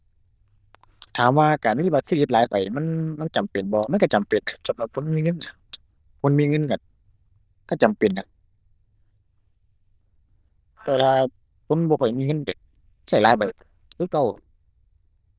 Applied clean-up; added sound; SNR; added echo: neural diffusion model UNIVERSE++.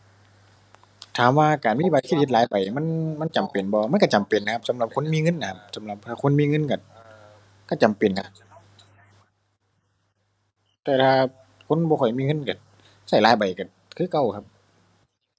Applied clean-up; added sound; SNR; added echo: none; none; none; none.